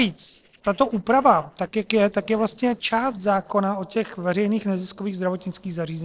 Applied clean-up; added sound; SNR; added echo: neural separator model SepFormer DNS4.